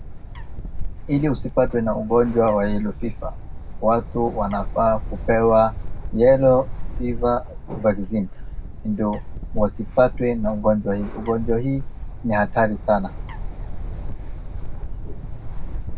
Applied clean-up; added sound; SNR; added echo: none; Bird; 5 dB; reverberation time 0.3 s.